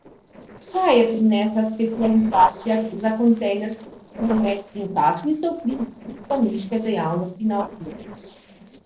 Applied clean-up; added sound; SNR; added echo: neural separator model SepFormer DNS4.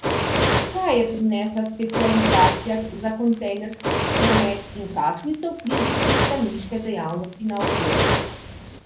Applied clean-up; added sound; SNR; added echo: none; Fire; -1 dB; reverberation time 0.6 s.